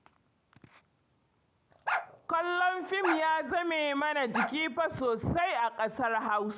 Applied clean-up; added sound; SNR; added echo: none; Bark; 6 dB; none.